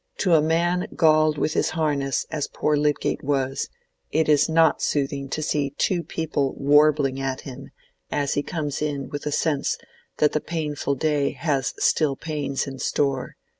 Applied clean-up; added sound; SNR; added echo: none; none; none; none.